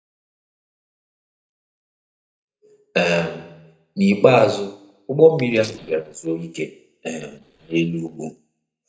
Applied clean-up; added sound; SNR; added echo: neural mask model DeepFilterNet 3.